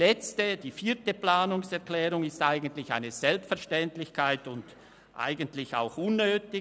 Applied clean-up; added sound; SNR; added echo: none; none; none; none.